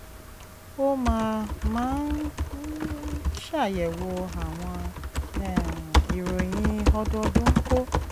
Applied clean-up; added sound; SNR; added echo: none; Typing; -2 dB; none.